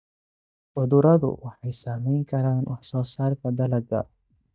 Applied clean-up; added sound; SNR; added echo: neural mask model DeepFilterNet 3.